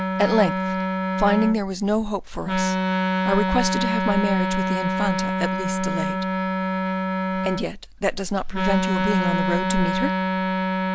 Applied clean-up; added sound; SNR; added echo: none; Wind instrument, woodwind instrument; -1 dB; none.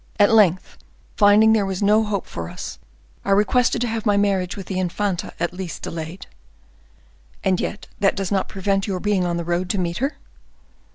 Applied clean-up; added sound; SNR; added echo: none; none; none; none.